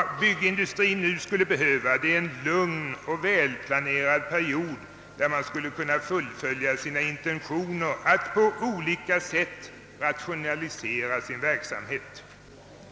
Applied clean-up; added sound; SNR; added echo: none; none; none; none.